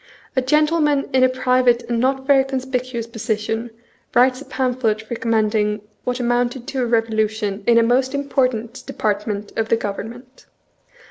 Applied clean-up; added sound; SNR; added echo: none; none; none; none.